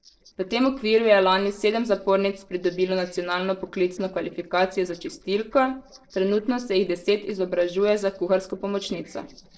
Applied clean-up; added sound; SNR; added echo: neural separator model SepFormer DNS4.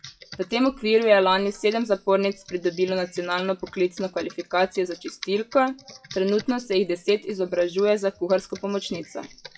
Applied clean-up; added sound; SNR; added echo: classical method WPE with log-MMSE.